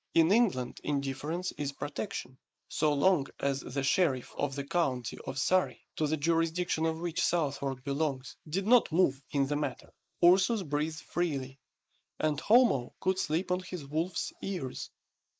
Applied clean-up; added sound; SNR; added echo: neural mask model Resemble Enhance denoiser.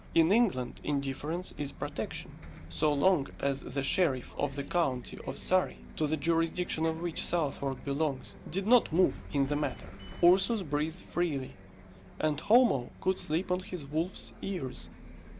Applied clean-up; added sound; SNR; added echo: none; Bus; 16 dB; none.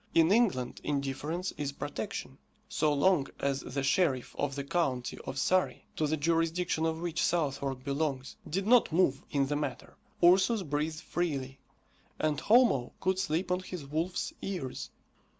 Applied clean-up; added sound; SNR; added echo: none; none; none; none.